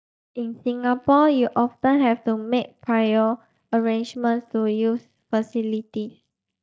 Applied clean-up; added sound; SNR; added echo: neural mask model DeepFilterNet 3.